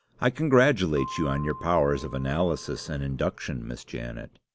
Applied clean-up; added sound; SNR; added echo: none; Percussion; 16 dB; none.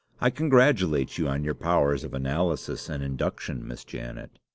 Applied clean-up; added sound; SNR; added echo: neural separator model SepFormer DNS4.